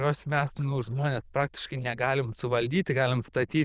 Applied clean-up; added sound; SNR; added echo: neural diffusion model UNIVERSE++.